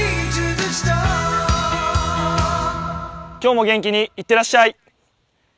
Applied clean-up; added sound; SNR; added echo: none; none; none; none.